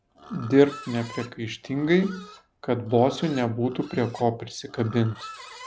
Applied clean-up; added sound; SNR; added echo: none; Livestock, farm animals, working animals; 19 dB; none.